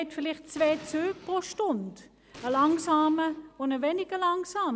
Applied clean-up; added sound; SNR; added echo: none; Explosion; 19 dB; none.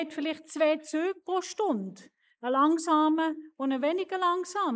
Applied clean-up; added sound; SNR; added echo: neural mask model Resemble Enhance denoiser.